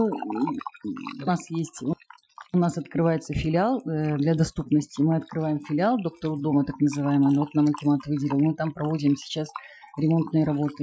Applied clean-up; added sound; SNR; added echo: classical method Wiener filter.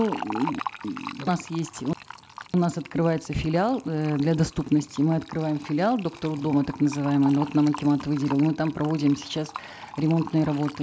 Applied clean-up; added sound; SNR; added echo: none; Fill (with liquid); 15 dB; none.